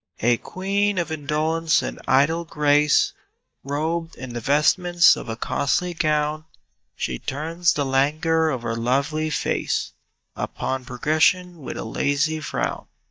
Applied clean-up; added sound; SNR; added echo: neural mask model DeepFilterNet 3.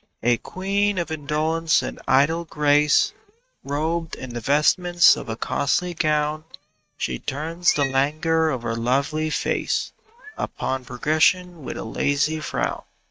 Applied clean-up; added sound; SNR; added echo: neural mask model RNNoise.